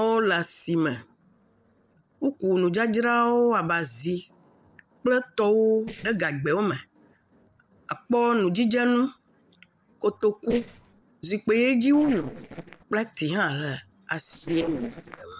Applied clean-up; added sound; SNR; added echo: neural separator model SepFormer DNS4.